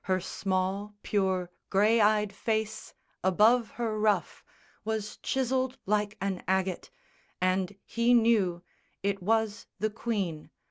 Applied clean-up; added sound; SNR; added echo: none; none; none; none.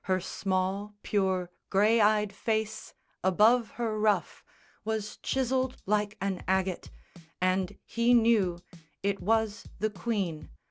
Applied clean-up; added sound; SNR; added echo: none; Drum / Drum kit; 19 dB; none.